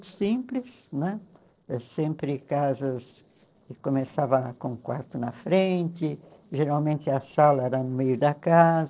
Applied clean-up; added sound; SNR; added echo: neural separator model SepFormer DNS4.